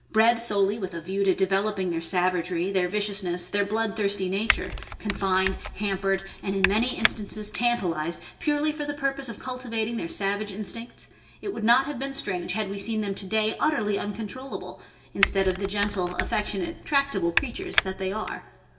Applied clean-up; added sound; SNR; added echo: none; Typing; 4 dB; reverberation time 2.0 s.